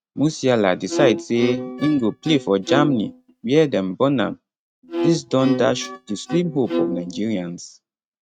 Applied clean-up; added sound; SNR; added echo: neural mask model RNNoise.